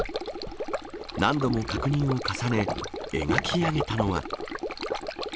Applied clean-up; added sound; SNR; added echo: none; Stream; 3 dB; none.